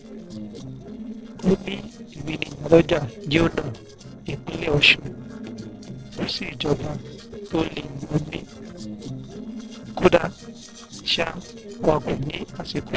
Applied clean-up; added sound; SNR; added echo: neural separator model SepFormer DNS4.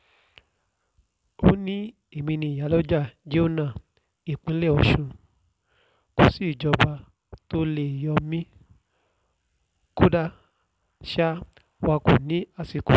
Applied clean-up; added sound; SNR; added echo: none; none; none; none.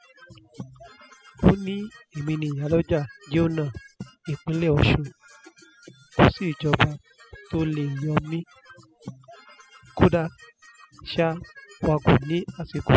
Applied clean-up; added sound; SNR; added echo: classical method spectral subtraction.